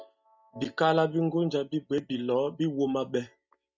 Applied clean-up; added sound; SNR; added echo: neural mask model RNNoise.